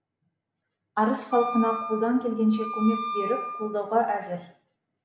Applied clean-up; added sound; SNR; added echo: none; Wind instrument, woodwind instrument; 6 dB; none.